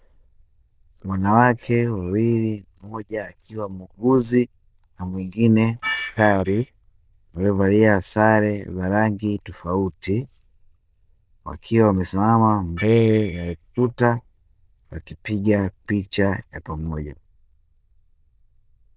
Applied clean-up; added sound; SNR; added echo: neural diffusion model UNIVERSE++.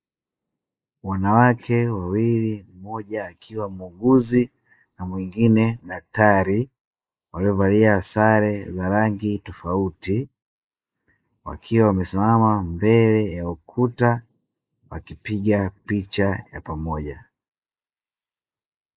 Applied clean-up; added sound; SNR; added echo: neural mask model Resemble Enhance denoiser.